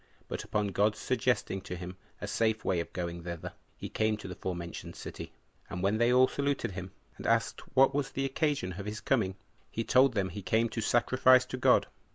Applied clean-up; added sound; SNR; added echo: none; none; none; none.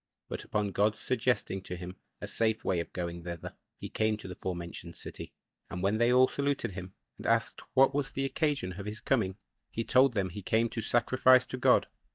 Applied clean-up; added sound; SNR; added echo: neural mask model DeepFilterNet 3.